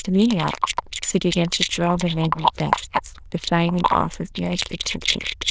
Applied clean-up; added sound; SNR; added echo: neural diffusion model UNIVERSE++.